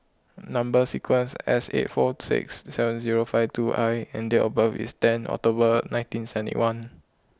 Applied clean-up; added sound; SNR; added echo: none; none; none; none.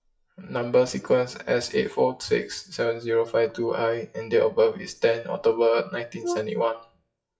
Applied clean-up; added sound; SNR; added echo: classical method WPE with log-MMSE.